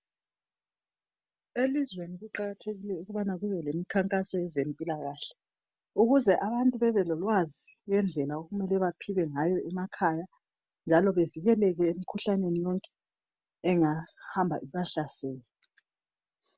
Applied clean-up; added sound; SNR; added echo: none; none; none; none.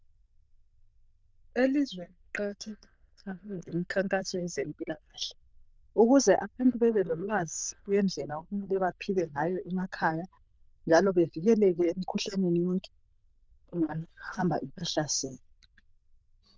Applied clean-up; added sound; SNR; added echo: neural diffusion model UNIVERSE++.